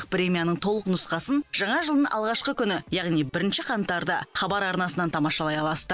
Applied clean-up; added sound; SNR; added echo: none; none; none; none.